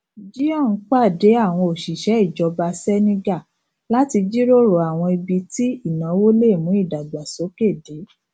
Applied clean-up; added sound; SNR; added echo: none; none; none; none.